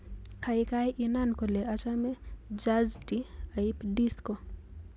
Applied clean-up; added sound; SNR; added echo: none; none; none; none.